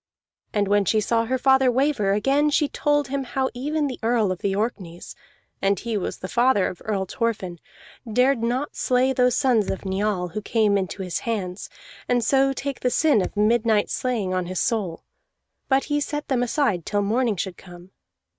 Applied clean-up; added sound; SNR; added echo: neural mask model RNNoise.